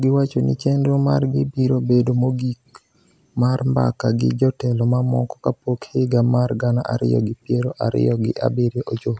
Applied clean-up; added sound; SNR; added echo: none; none; none; none.